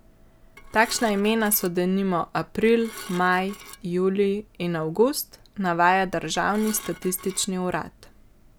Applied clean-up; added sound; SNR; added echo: none; Dishes, pots, and pans / Glass; 18 dB; none.